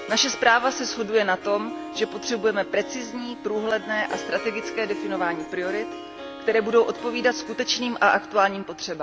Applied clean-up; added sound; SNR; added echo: none; Harp; 11 dB; none.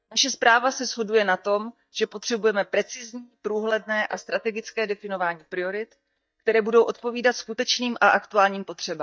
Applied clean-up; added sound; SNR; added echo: neural mask model DeepFilterNet 3.